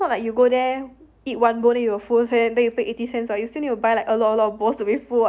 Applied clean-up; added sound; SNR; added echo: none; none; none; none.